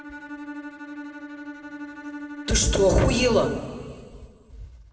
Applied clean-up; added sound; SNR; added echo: none; Bowed string instrument; 13 dB; reverberation time 2.2 s.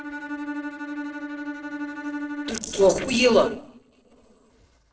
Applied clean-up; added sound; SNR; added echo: neural separator model SepFormer DNS4.